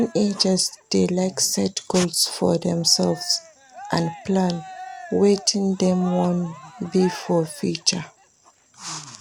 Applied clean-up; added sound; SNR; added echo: none; Cheering; 19 dB; none.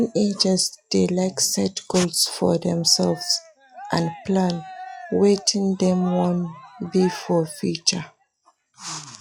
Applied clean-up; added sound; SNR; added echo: classical method log-MMSE.